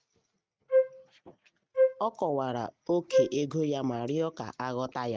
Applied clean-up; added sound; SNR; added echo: neural mask model RNNoise.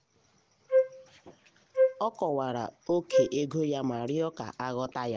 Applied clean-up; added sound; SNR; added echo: none; Wind instrument, woodwind instrument; -4 dB; none.